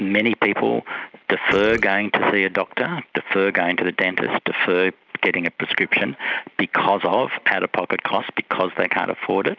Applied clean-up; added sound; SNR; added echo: none; Burping, eructation; 12 dB; none.